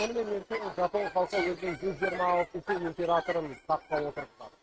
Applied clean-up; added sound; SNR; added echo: neural mask model RNNoise.